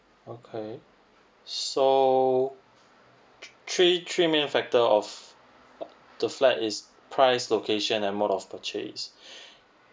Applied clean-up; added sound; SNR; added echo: none; none; none; none.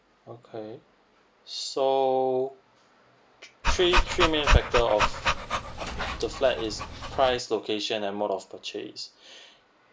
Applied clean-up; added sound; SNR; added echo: none; Dog; -3 dB; none.